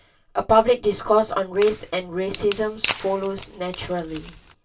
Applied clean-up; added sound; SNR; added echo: none; Wood; 13 dB; reverberation time 0.2 s.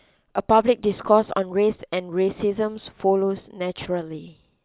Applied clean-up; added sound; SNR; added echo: none; none; none; none.